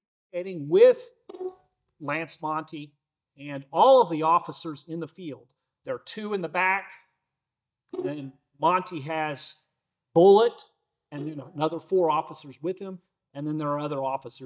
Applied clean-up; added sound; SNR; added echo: neural mask model DeepFilterNet 3.